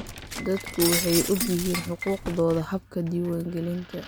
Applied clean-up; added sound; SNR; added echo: none; Shatter; 6 dB; none.